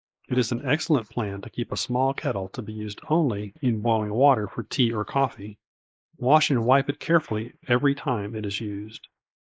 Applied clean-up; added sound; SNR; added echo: neural mask model Resemble Enhance denoiser.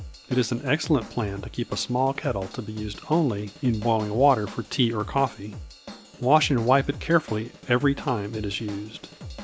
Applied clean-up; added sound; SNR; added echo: none; Drum / Drum kit; 15 dB; none.